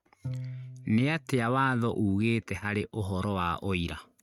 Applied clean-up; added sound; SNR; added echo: neural mask model RNNoise.